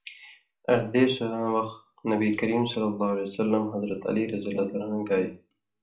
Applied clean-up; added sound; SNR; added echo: none; Tambourine; 19 dB; reverberation time 0.4 s.